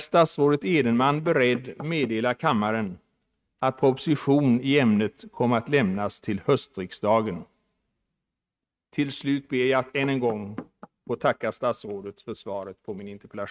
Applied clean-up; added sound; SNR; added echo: neural mask model RNNoise.